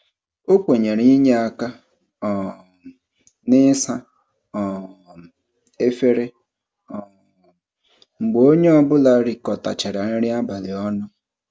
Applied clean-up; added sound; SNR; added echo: none; none; none; none.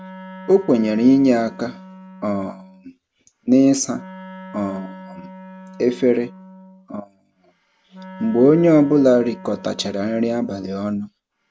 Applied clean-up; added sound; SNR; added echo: none; Wind instrument, woodwind instrument; 19 dB; none.